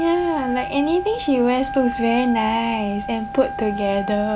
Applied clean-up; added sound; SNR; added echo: none; Wind instrument, woodwind instrument; 9 dB; none.